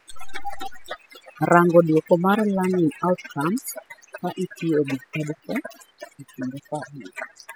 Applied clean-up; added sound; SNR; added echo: classical method spectral subtraction.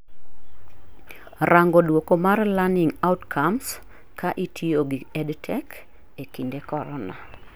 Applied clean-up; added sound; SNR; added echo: none; none; none; none.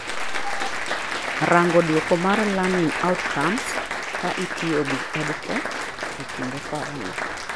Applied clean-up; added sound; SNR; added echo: none; Applause; 3 dB; none.